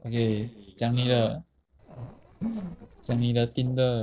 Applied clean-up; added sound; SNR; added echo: neural separator model SepFormer DNS4.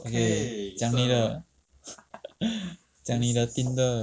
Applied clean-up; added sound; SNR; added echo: none; none; none; none.